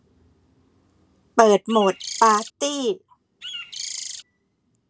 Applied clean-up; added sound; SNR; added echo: none; Bird; 9 dB; none.